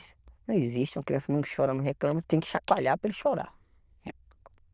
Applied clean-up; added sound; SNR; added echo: neural diffusion model UNIVERSE++.